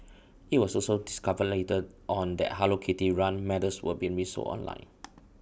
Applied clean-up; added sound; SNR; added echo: none; none; none; none.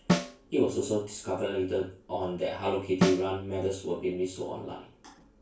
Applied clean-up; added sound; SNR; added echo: none; Snare drum; 4 dB; reverberation time 0.3 s.